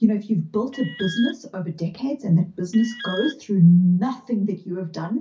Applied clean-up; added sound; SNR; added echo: none; Alarm; 14 dB; reverberation time 0.3 s.